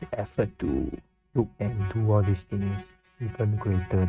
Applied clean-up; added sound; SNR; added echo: neural mask model RNNoise.